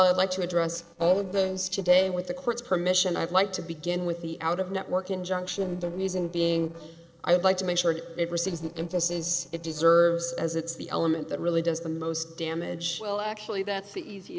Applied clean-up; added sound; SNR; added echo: neural separator model SepFormer DNS4.